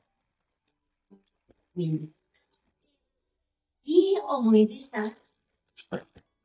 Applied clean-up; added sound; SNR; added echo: neural mask model DeepFilterNet 3.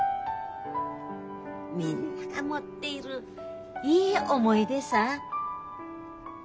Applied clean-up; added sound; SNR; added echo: none; none; none; none.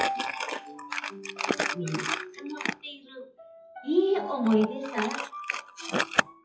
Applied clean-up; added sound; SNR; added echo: classical method WPE with log-MMSE.